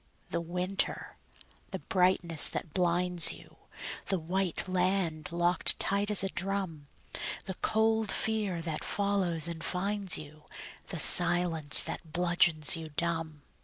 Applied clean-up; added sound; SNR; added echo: none; none; none; none.